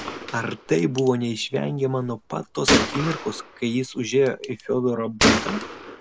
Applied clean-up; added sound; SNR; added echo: none; Gunshot, gunfire; 3 dB; none.